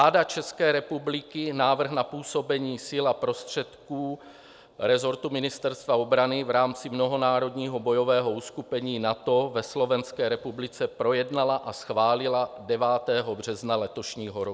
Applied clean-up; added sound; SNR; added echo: none; none; none; none.